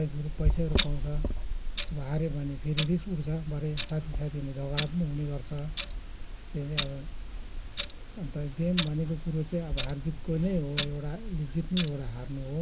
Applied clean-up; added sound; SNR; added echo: none; Clock; 0 dB; none.